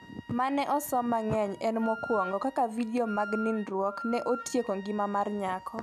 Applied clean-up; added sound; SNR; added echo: none; Wind instrument, woodwind instrument; 14 dB; none.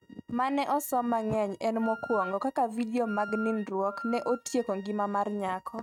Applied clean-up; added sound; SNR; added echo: neural mask model RNNoise.